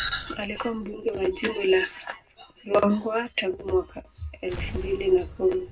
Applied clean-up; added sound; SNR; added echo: none; Explosion; 16 dB; reverberation time 0.3 s.